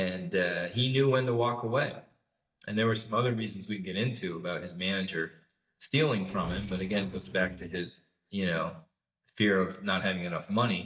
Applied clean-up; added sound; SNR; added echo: neural mask model DeepFilterNet 3.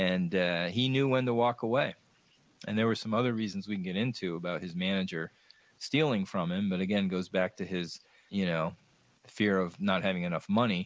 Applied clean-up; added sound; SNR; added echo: none; none; none; none.